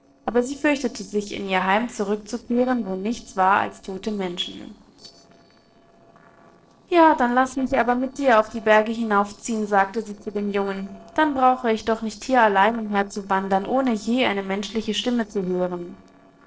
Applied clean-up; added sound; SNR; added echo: neural separator model SepFormer DNS4.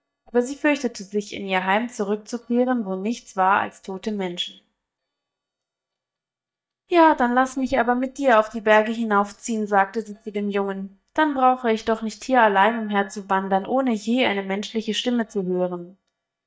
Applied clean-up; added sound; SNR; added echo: neural mask model DeepFilterNet 3.